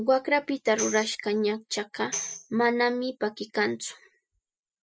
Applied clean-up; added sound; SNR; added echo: classical method spectral subtraction.